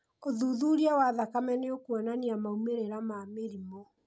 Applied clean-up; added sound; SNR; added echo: none; none; none; none.